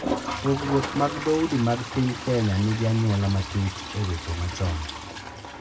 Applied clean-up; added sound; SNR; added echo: none; Toilet flush; 8 dB; reverberation time 0.2 s.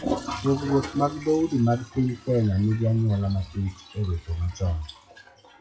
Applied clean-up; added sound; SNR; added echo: classical method WPE with log-MMSE.